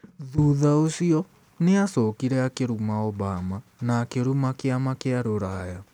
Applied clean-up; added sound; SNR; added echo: none; none; none; none.